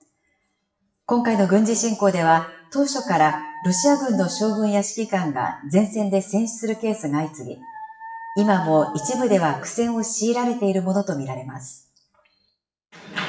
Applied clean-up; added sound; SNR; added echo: classical method WPE with log-MMSE.